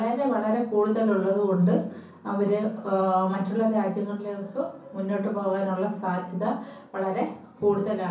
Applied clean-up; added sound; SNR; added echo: none; none; none; reverberation time 0.6 s.